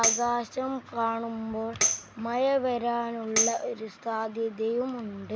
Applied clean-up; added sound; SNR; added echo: none; Tambourine; 3 dB; none.